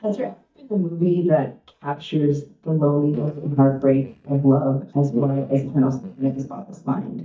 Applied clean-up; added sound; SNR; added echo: neural mask model DeepFilterNet 3.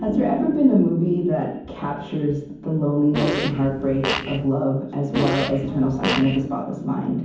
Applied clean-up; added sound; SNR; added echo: none; Fart; 6 dB; reverberation time 1.2 s.